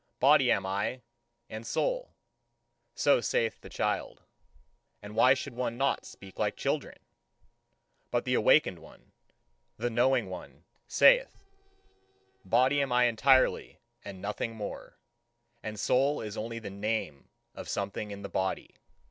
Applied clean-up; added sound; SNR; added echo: neural separator model SepFormer DNS4.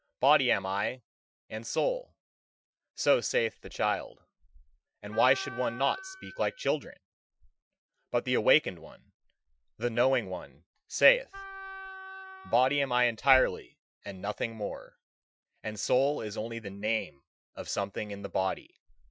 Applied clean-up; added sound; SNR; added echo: classical method Wiener filter.